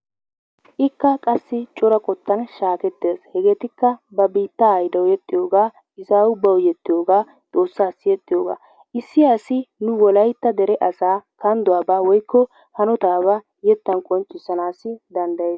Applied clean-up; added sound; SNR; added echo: none; none; none; none.